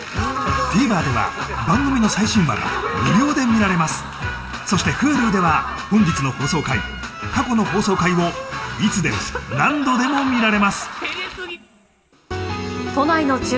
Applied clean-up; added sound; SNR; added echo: none; none; none; reverberation time 2.1 s.